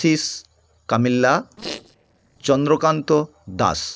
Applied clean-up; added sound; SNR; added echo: neural separator model SepFormer DNS4.